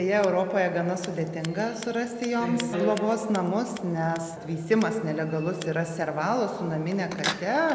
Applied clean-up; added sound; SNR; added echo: none; Scissors; 15 dB; none.